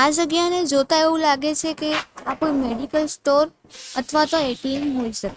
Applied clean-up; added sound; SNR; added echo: neural mask model RNNoise.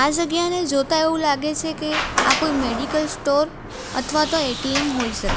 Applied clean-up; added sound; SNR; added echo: none; Sliding door; 6 dB; none.